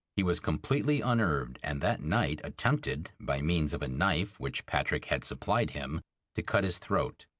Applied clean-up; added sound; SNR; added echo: none; none; none; none.